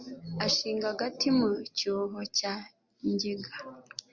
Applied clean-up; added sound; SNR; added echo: none; none; none; none.